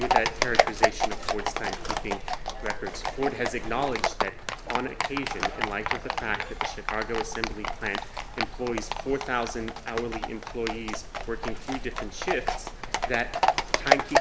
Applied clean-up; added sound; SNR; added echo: none; Livestock, farm animals, working animals; -2 dB; none.